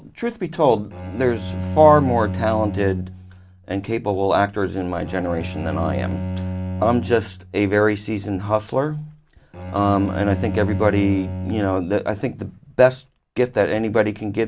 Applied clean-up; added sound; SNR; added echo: none; Bowed string instrument; 8 dB; none.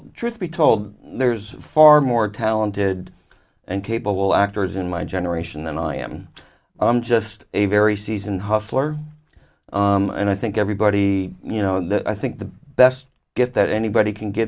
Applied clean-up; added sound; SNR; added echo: none; none; none; none.